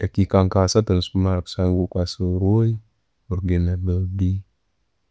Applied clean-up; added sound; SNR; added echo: none; none; none; none.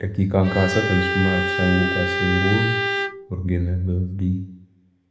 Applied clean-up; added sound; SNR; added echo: none; Bowed string instrument; 2 dB; reverberation time 0.8 s.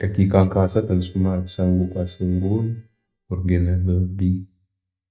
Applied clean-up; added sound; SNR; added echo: neural mask model DeepFilterNet 3.